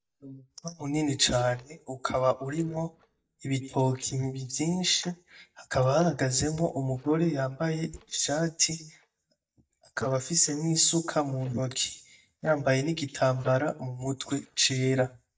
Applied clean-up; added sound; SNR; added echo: neural mask model DeepFilterNet 3.